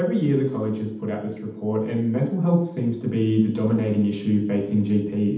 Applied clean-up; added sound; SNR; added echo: none; none; none; reverberation time 0.8 s.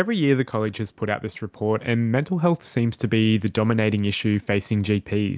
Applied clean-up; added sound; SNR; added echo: none; none; none; none.